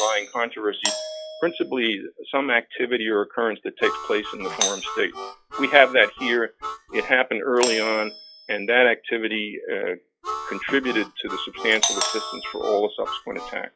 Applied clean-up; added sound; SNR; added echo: classical method log-MMSE.